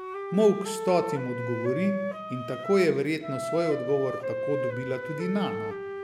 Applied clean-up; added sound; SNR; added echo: none; Wind instrument, woodwind instrument; 6 dB; none.